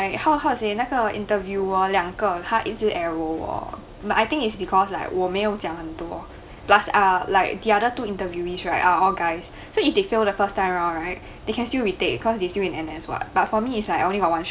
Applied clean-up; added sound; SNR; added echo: none; none; none; none.